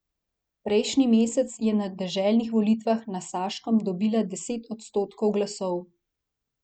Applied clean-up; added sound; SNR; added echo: none; none; none; none.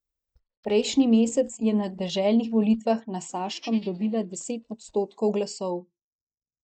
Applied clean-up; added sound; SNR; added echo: neural mask model DeepFilterNet 3.